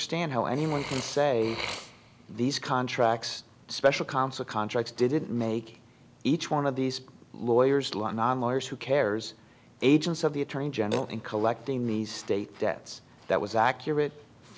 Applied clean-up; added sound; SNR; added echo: none; Burping, eructation; 18 dB; none.